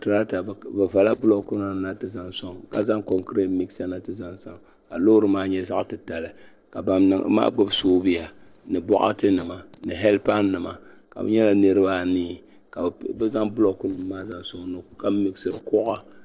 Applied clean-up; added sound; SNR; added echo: neural separator model SepFormer DNS4.